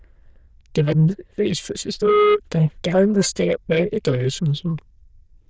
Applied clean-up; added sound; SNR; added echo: neural diffusion model UNIVERSE++.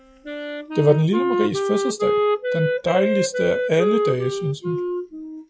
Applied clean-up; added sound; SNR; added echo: classical method log-MMSE.